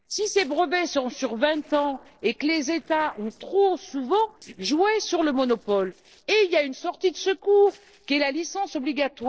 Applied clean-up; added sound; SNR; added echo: neural separator model SepFormer DNS4.